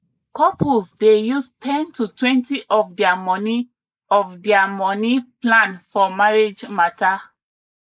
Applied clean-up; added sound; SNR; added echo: neural mask model Resemble Enhance denoiser.